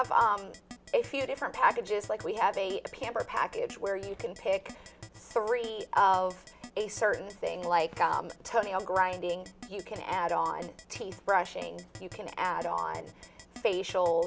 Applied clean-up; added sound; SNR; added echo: none; Keyboard (musical); 19 dB; none.